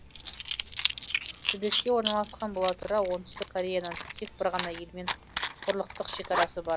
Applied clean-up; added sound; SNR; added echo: none; Coin (dropping) / Zipper (clothing); 3 dB; none.